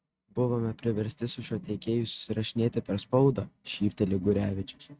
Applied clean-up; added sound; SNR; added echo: neural mask model RNNoise.